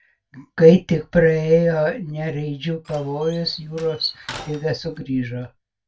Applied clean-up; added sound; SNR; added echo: none; Slam; 19 dB; reverberation time 0.2 s.